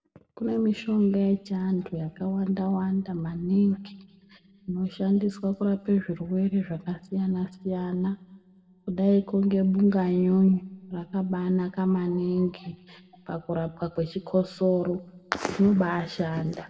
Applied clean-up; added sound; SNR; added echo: none; none; none; reverberation time 1.3 s.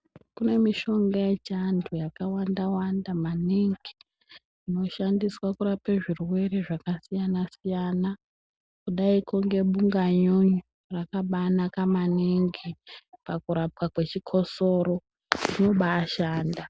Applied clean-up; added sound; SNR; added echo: none; none; none; none.